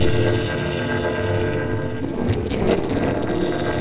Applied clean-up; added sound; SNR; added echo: neural separator model SepFormer DNS4.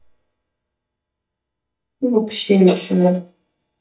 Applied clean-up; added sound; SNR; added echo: neural mask model DeepFilterNet 3.